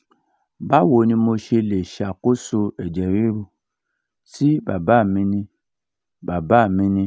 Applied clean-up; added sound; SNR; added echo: none; none; none; none.